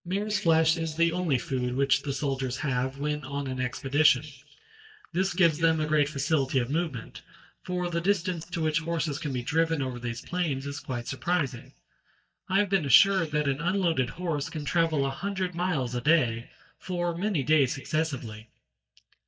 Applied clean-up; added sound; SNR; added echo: neural mask model DeepFilterNet 3.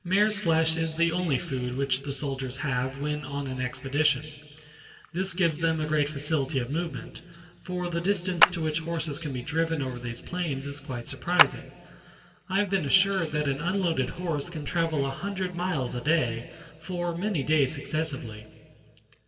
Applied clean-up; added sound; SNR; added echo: none; Clapping; 0 dB; reverberation time 1.8 s.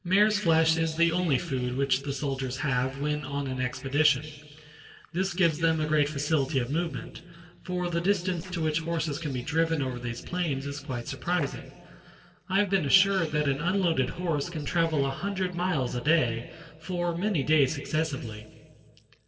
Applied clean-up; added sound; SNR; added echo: neural separator model SepFormer DNS4.